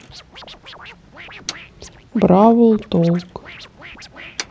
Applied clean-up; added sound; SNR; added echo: none; Motor vehicle (road) + Scratching (performance technique); 18 dB; none.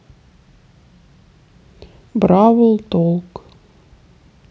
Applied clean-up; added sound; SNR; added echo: none; none; none; none.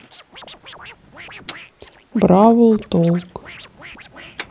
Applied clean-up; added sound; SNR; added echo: neural mask model Resemble Enhance denoiser.